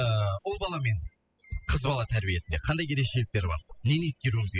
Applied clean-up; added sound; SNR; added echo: classical method spectral subtraction.